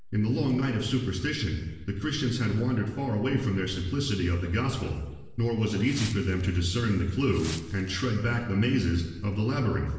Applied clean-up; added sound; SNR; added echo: none; Wind; 17 dB; reverberation time 1.0 s.